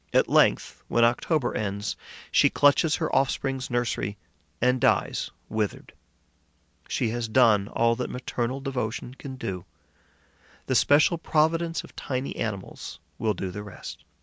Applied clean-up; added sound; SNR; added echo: none; none; none; none.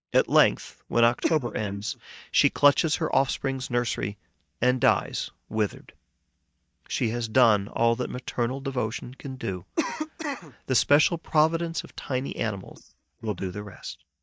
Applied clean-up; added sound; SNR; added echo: neural mask model DeepFilterNet 3.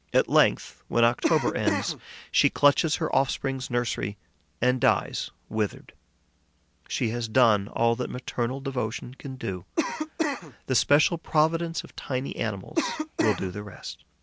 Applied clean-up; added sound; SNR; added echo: none; Cough; 3 dB; none.